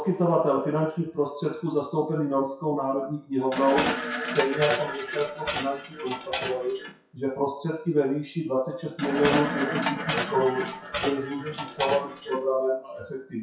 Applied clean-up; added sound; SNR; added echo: classical method WPE with log-MMSE.